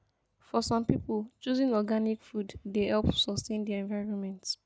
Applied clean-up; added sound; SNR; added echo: none; none; none; none.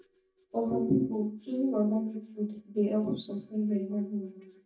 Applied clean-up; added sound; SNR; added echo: neural mask model DeepFilterNet 3.